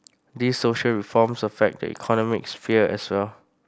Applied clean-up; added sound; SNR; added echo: none; none; none; none.